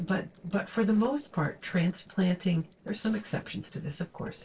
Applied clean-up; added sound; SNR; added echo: neural separator model SepFormer DNS4.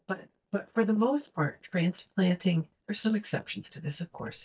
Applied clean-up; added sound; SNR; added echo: neural mask model DeepFilterNet 3.